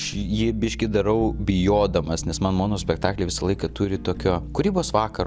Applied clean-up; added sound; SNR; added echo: none; none; none; none.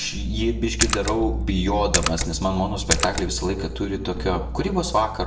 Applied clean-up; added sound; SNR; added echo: none; Splash, splatter; 3 dB; reverberation time 0.5 s.